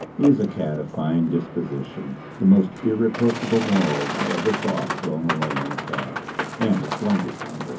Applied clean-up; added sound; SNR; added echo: none; Boat, Water vehicle; 7 dB; reverberation time 0.3 s.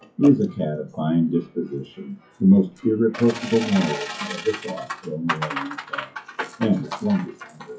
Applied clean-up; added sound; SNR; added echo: classical method WPE with log-MMSE.